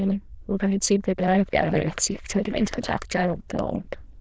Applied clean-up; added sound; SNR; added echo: neural diffusion model UNIVERSE++.